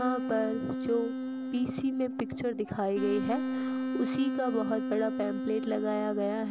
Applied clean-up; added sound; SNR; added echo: none; Wind instrument, woodwind instrument; 2 dB; none.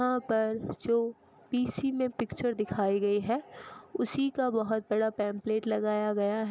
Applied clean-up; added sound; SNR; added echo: none; none; none; none.